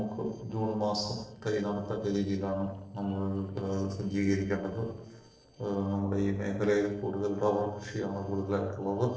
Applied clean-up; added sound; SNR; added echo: neural separator model SepFormer DNS4.